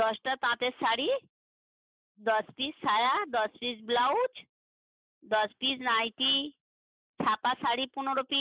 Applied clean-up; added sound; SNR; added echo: neural mask model Resemble Enhance denoiser.